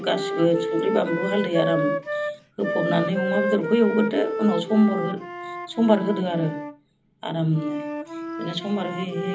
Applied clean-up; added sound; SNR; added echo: none; Wind instrument, woodwind instrument; 5 dB; reverberation time 0.4 s.